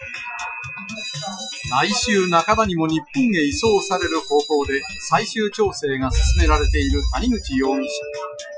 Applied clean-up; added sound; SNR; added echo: classical method Wiener filter.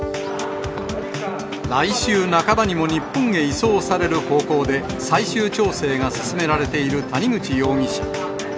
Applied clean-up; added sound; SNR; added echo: none; none; none; none.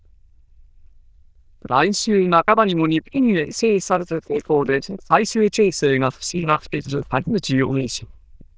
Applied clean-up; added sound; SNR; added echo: neural diffusion model UNIVERSE++.